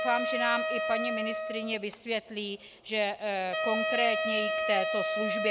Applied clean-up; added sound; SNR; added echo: none; Wind instrument, woodwind instrument; 0 dB; none.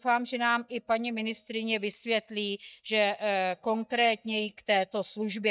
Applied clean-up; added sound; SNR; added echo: neural mask model DeepFilterNet 3.